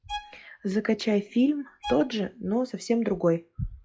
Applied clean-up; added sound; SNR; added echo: classical method log-MMSE.